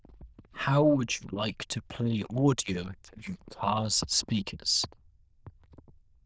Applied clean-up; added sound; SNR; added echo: neural diffusion model UNIVERSE++.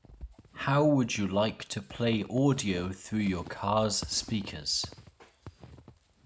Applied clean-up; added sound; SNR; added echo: none; Squeak / Walk, footsteps; 18 dB; none.